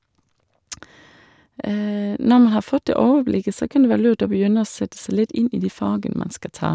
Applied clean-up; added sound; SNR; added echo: none; none; none; none.